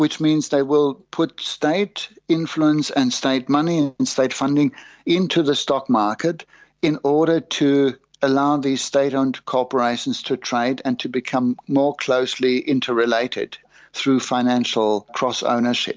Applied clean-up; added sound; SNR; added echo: none; none; none; none.